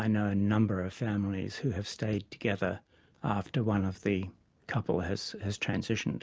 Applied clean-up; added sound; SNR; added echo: none; none; none; none.